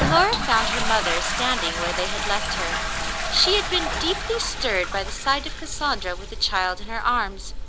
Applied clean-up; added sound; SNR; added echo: none; Toilet flush; 2 dB; none.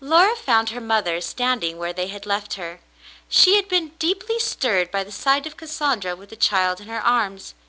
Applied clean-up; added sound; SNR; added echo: none; none; none; none.